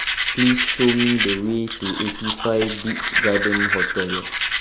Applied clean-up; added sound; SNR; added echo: none; Domestic sounds, home sounds; 0 dB; none.